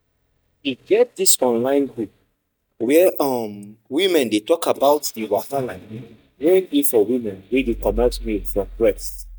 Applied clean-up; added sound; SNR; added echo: neural mask model DeepFilterNet 3.